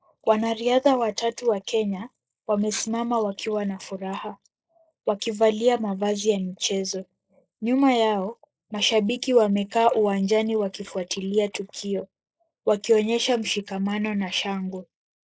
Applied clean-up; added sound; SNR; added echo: neural mask model Resemble Enhance denoiser.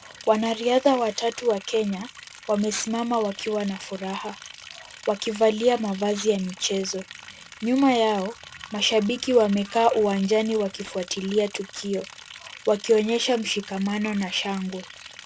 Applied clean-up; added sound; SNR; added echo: none; Liquid; 19 dB; none.